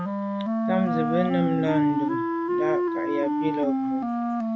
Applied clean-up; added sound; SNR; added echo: none; Wind instrument, woodwind instrument; -3 dB; none.